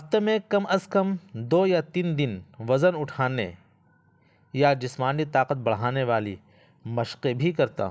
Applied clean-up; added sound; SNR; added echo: none; none; none; none.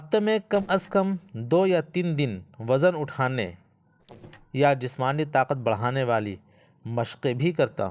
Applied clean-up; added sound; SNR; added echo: neural separator model SepFormer DNS4.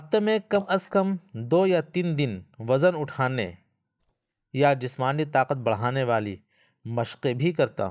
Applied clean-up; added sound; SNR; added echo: neural mask model DeepFilterNet 3.